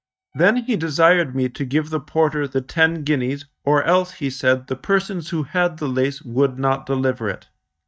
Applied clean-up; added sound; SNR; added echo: neural mask model DeepFilterNet 3.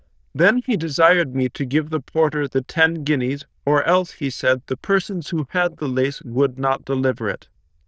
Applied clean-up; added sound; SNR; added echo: neural diffusion model UNIVERSE++.